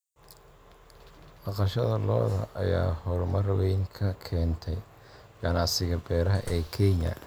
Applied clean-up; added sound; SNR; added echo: none; Slam; 16 dB; none.